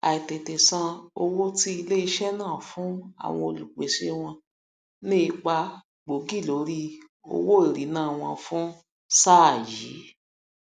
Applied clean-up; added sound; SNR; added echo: none; none; none; none.